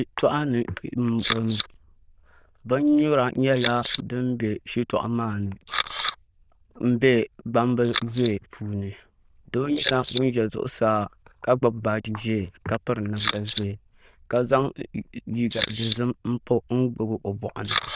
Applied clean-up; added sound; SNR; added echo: neural diffusion model UNIVERSE++.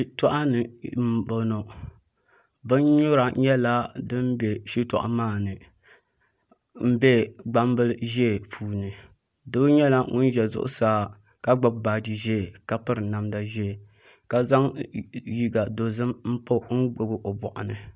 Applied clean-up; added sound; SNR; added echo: none; none; none; none.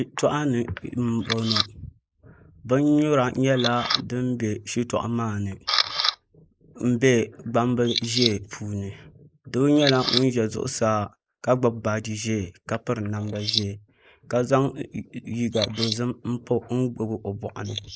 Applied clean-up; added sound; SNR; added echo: neural mask model Resemble Enhance denoiser.